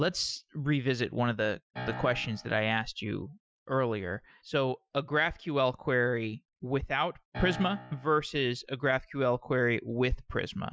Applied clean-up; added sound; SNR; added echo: classical method Wiener filter.